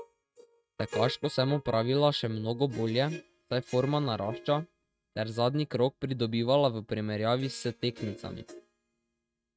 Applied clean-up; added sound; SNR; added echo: neural mask model RNNoise.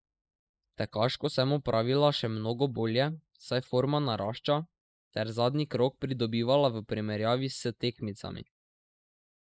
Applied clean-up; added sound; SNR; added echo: neural mask model Resemble Enhance denoiser.